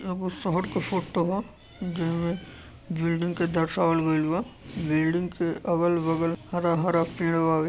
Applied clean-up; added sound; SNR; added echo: none; none; none; none.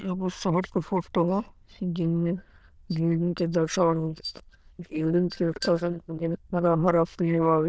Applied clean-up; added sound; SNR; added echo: neural diffusion model UNIVERSE++.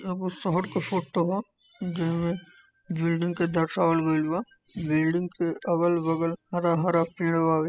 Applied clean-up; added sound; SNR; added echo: classical method spectral subtraction.